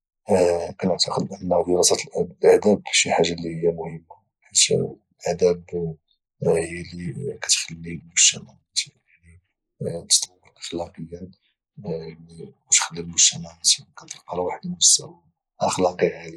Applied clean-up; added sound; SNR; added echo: neural mask model Resemble Enhance denoiser.